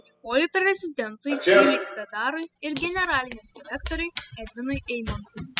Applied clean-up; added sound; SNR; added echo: classical method spectral subtraction.